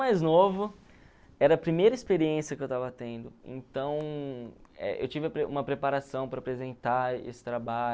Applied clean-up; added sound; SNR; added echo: none; none; none; none.